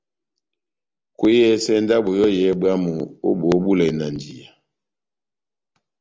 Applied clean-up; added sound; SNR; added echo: none; none; none; none.